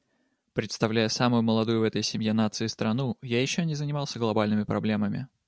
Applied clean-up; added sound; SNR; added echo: none; none; none; none.